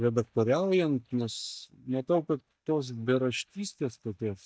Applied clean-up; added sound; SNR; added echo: neural mask model DeepFilterNet 3.